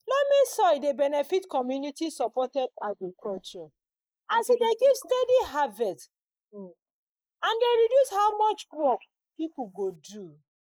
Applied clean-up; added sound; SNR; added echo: neural mask model Resemble Enhance denoiser.